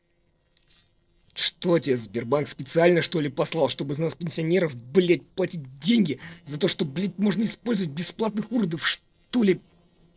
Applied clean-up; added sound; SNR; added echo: neural separator model SepFormer DNS4.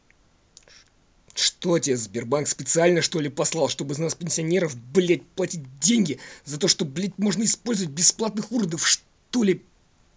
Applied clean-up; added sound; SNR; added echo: none; none; none; none.